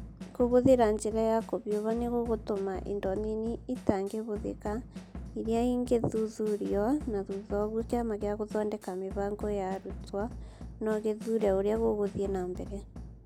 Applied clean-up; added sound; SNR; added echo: none; Drum / Drum kit; 13 dB; none.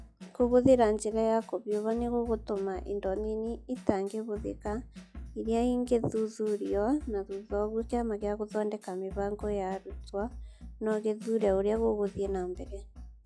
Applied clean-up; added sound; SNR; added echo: classical method log-MMSE.